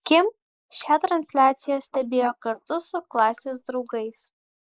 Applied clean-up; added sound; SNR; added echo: neural mask model Resemble Enhance denoiser.